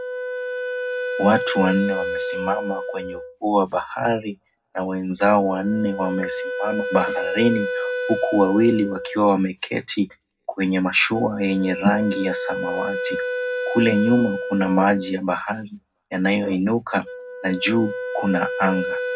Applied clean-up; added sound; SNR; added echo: none; Wind instrument, woodwind instrument; 6 dB; reverberation time 0.3 s.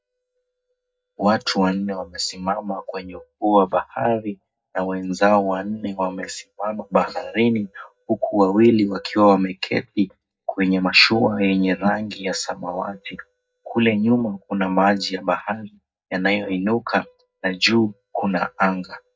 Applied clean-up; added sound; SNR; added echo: neural mask model DeepFilterNet 3.